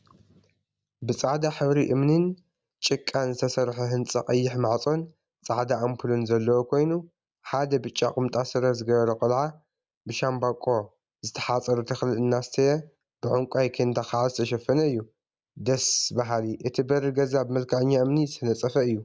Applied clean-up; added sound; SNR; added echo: none; none; none; none.